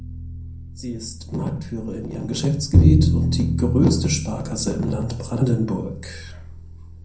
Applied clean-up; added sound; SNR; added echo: none; Bowed string instrument; 0 dB; reverberation time 0.6 s.